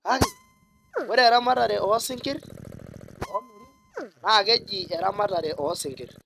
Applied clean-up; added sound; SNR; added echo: neural mask model RNNoise.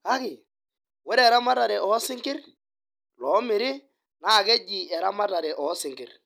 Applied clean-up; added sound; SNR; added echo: none; none; none; none.